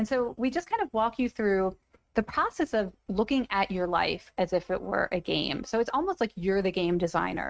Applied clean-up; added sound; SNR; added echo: neural mask model RNNoise.